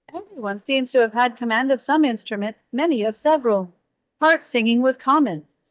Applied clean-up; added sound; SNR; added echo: neural mask model DeepFilterNet 3.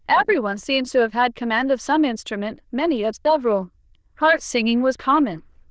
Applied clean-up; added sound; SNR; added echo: neural diffusion model UNIVERSE++.